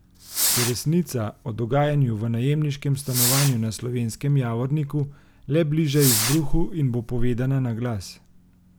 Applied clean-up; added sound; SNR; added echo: none; Fireworks; 7 dB; none.